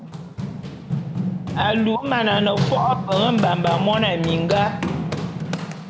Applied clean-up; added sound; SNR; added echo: none; Run; 3 dB; none.